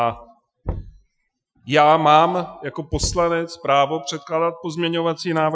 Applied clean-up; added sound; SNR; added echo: classical method Wiener filter.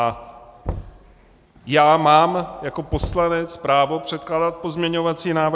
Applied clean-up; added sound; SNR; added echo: none; Knock / Wood; 16 dB; none.